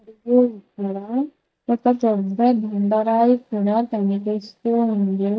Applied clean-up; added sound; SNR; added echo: neural mask model DeepFilterNet 3.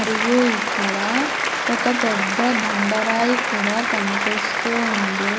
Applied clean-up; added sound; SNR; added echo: none; Applause; -1 dB; reverberation time 1.2 s.